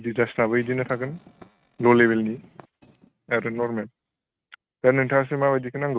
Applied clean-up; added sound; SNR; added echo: neural mask model RNNoise.